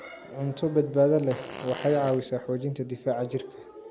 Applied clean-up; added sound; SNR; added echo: none; Fart; 14 dB; none.